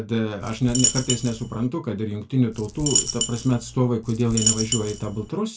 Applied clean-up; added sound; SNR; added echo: none; Coin (dropping); 2 dB; reverberation time 0.2 s.